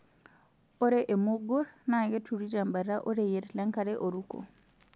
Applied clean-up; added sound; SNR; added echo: none; none; none; none.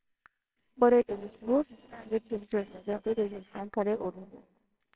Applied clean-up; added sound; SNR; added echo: neural separator model SepFormer WHAMR!.